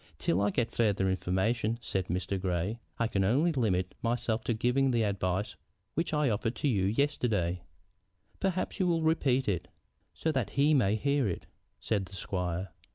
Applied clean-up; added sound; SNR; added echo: none; none; none; none.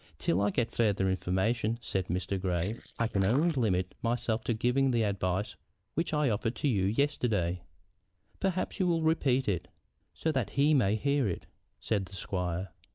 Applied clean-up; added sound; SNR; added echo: neural mask model Resemble Enhance denoiser.